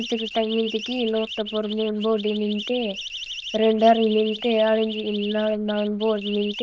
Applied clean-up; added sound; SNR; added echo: neural diffusion model UNIVERSE++.